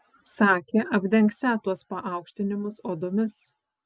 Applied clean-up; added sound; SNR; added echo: none; none; none; none.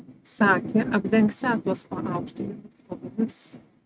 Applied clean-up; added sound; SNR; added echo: neural mask model RNNoise.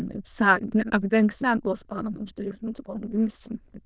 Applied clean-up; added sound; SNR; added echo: neural diffusion model UNIVERSE++.